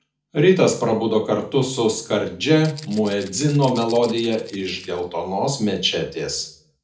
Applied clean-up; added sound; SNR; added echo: none; Rattle (instrument); 20 dB; reverberation time 0.4 s.